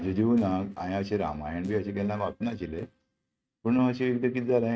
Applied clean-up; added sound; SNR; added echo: neural mask model RNNoise.